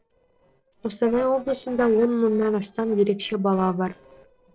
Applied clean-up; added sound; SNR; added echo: neural separator model SepFormer DNS4.